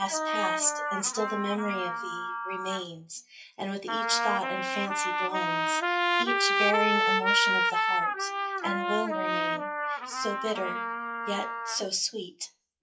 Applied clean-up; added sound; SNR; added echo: classical method WPE with log-MMSE.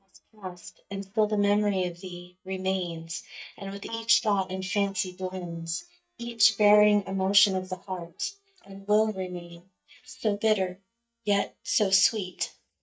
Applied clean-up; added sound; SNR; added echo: neural mask model DeepFilterNet 3.